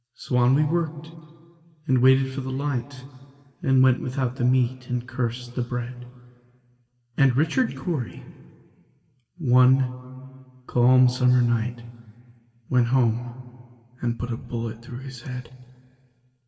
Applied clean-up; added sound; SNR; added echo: none; none; none; reverberation time 1.8 s.